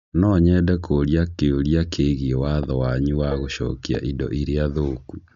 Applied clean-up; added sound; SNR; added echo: neural mask model DeepFilterNet 3.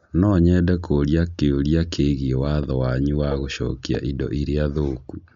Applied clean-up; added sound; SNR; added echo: neural mask model Resemble Enhance denoiser.